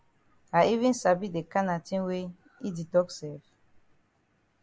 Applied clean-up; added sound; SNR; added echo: none; none; none; none.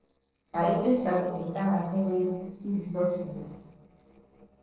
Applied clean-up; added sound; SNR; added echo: neural separator model SepFormer DNS4.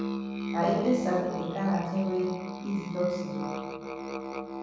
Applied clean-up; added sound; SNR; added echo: none; Musical instrument; 4 dB; reverberation time 1.3 s.